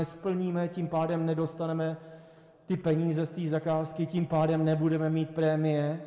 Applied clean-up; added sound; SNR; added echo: none; none; none; reverberation time 1.2 s.